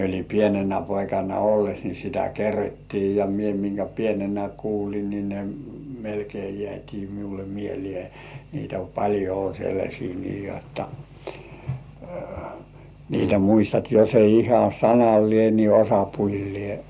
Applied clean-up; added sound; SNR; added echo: none; none; none; none.